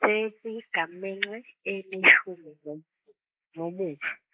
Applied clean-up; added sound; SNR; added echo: neural mask model Resemble Enhance denoiser.